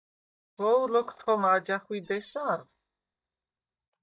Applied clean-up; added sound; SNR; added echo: neural mask model DeepFilterNet 3.